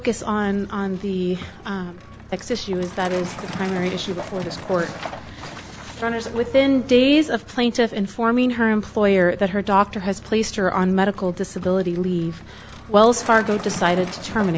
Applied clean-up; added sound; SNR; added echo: none; Truck; 16 dB; none.